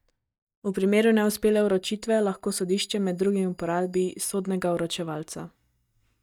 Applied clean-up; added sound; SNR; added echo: neural mask model DeepFilterNet 3.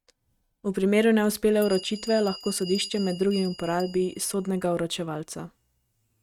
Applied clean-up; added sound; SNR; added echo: neural mask model RNNoise.